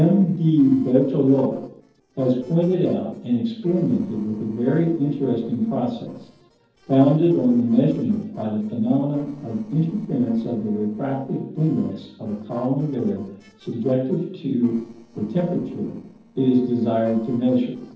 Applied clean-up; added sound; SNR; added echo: neural separator model SepFormer DNS4.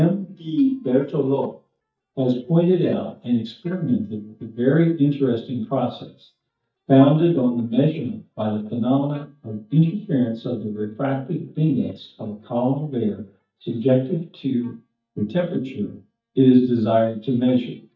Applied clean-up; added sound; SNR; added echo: neural mask model DeepFilterNet 3.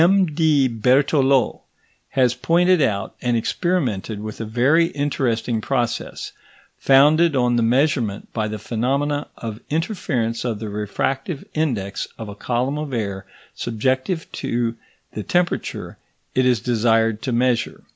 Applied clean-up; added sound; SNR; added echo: none; none; none; none.